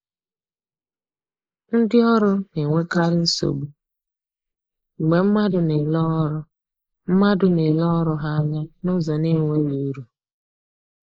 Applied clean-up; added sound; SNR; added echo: neural mask model Resemble Enhance denoiser.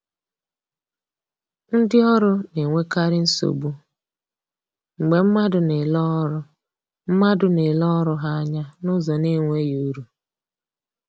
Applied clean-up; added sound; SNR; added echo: none; none; none; none.